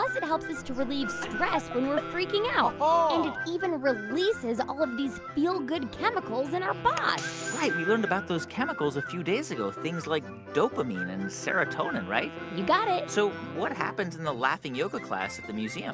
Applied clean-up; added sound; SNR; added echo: none; Wind instrument, woodwind instrument; 17 dB; none.